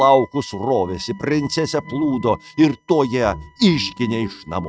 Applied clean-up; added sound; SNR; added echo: neural mask model RNNoise.